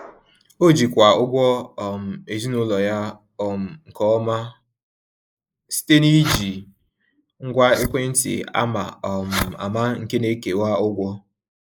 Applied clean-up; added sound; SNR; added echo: neural mask model Resemble Enhance denoiser.